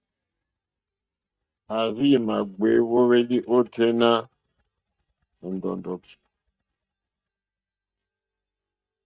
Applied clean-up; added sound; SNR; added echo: neural mask model DeepFilterNet 3.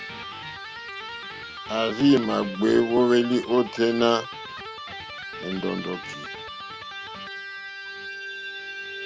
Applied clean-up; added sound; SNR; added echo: none; Electric guitar; 10 dB; none.